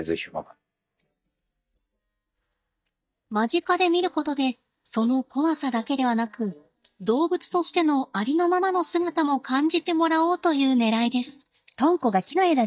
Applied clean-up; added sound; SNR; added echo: neural mask model DeepFilterNet 3.